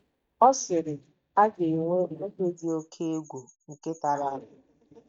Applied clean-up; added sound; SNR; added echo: neural mask model DeepFilterNet 3.